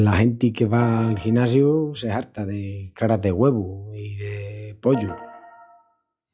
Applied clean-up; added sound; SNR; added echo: classical method log-MMSE.